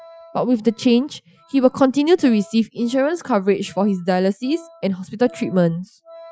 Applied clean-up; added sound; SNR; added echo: classical method Wiener filter.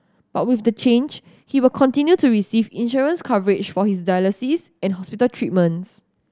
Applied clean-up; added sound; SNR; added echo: none; none; none; none.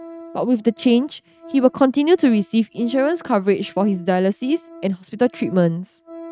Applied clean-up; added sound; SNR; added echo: neural mask model RNNoise.